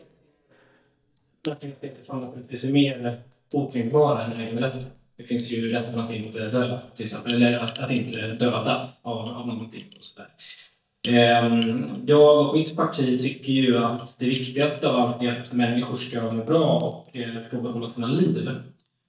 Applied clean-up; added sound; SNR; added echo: neural mask model DeepFilterNet 3.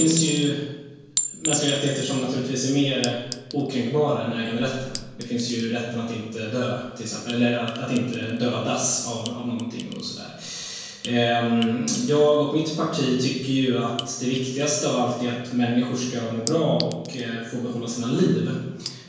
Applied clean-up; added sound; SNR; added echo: none; Chink, clink; 12 dB; reverberation time 1.0 s.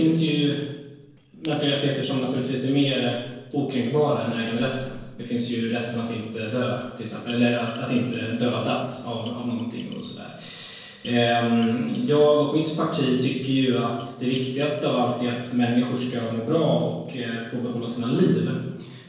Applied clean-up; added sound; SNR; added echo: neural separator model SepFormer DNS4.